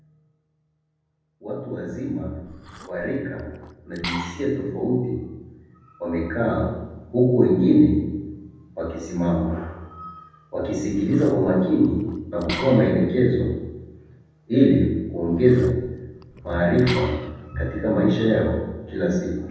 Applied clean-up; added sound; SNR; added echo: none; Liquid; 15 dB; reverberation time 1.1 s.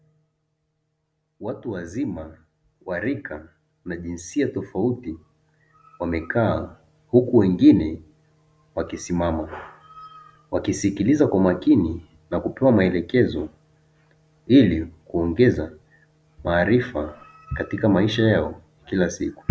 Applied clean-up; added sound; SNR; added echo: none; none; none; none.